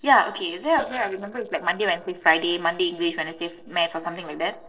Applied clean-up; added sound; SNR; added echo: neural separator model SepFormer DNS4.